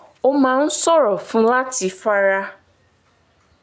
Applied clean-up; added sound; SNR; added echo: none; none; none; none.